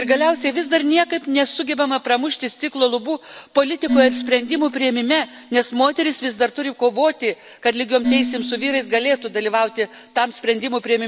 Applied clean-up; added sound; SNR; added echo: none; Dishes, pots, and pans; 10 dB; none.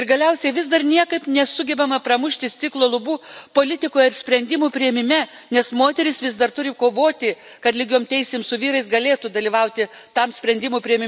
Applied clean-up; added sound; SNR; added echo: none; none; none; none.